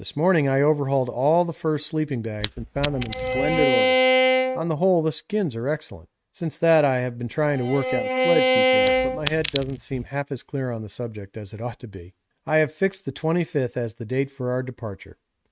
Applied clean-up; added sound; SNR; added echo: neural mask model RNNoise.